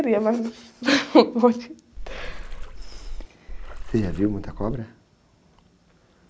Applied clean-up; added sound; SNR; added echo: none; Water / Splash, splatter; 7 dB; none.